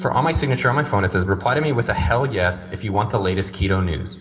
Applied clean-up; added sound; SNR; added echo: none; Bass guitar; 16 dB; reverberation time 2.1 s.